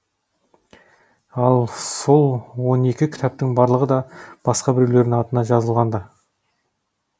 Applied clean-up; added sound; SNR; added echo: none; none; none; none.